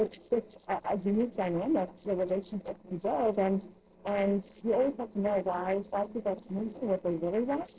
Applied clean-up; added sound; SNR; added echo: neural separator model SepFormer DNS4.